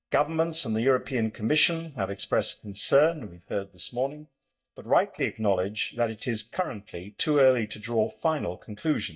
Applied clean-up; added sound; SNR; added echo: neural mask model DeepFilterNet 3.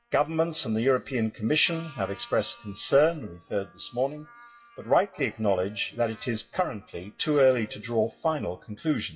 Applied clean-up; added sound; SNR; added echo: classical method WPE with log-MMSE.